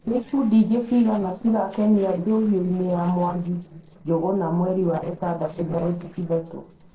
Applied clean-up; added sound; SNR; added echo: neural separator model SepFormer DNS4.